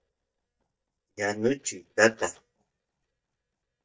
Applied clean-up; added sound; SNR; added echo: neural mask model DeepFilterNet 3.